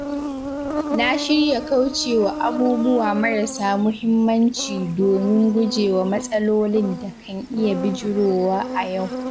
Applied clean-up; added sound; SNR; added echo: none; Insect; 9 dB; none.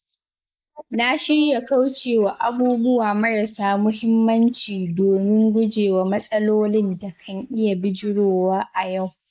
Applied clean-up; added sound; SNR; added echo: neural mask model Resemble Enhance denoiser.